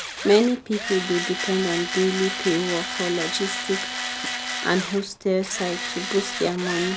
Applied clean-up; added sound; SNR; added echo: none; Tools; 5 dB; none.